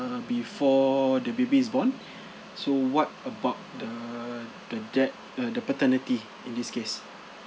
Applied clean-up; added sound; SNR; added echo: none; none; none; none.